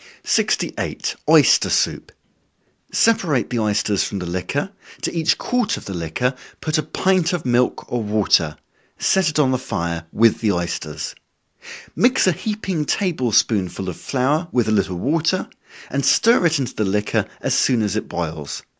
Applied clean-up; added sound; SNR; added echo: none; none; none; none.